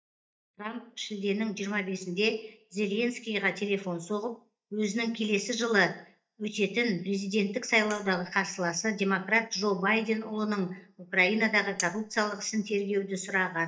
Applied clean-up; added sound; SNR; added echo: neural mask model DeepFilterNet 3.